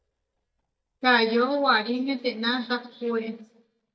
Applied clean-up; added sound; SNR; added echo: neural mask model DeepFilterNet 3.